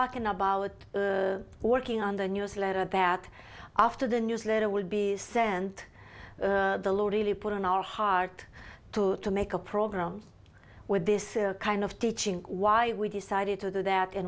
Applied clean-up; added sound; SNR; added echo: none; none; none; none.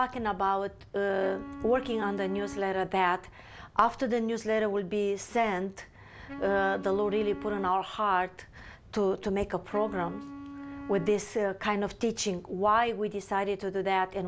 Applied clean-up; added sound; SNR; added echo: none; Wind instrument, woodwind instrument; 14 dB; none.